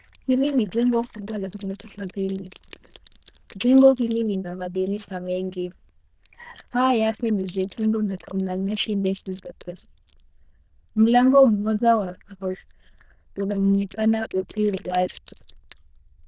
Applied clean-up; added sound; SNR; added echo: neural diffusion model UNIVERSE++.